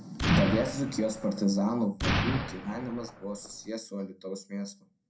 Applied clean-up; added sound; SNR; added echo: none; Explosion; 2 dB; reverberation time 0.2 s.